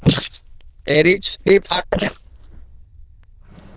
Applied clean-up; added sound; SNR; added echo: neural diffusion model UNIVERSE++.